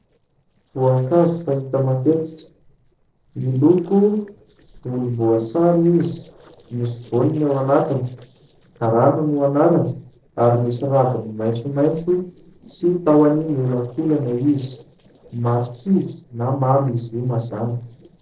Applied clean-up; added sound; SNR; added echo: neural separator model SepFormer DNS4.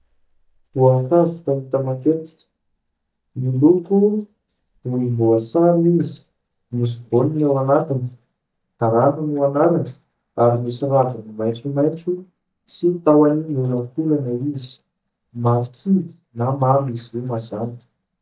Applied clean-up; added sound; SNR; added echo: neural mask model DeepFilterNet 3.